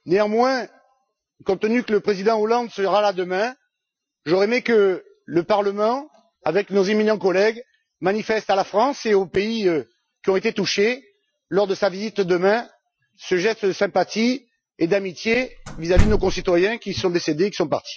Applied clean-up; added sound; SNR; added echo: classical method Wiener filter.